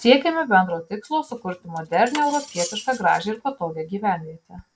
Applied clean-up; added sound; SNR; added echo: none; Cutlery, silverware; 16 dB; none.